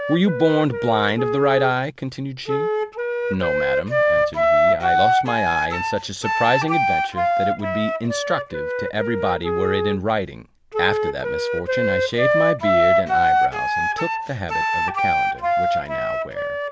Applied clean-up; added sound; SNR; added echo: none; Wind instrument, woodwind instrument; -3 dB; none.